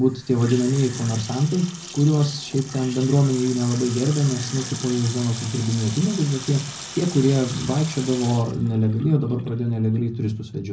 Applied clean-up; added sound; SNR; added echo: none; Sink (filling or washing) / Water tap, faucet; 14 dB; reverberation time 0.4 s.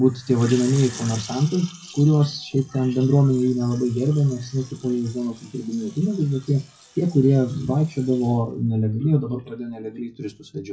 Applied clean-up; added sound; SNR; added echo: classical method WPE with log-MMSE.